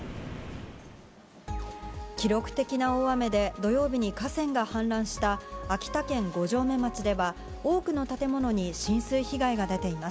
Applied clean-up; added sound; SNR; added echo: none; none; none; none.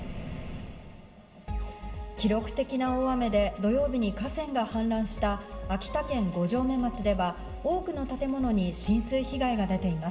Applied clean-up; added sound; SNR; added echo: none; none; none; reverberation time 2.6 s.